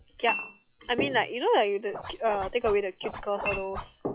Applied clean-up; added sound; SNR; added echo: classical method log-MMSE.